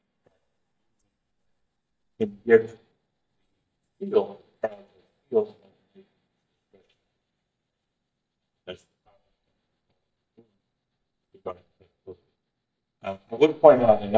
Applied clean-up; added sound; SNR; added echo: neural mask model DeepFilterNet 3.